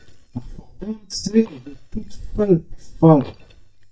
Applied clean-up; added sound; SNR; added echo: neural mask model DeepFilterNet 3.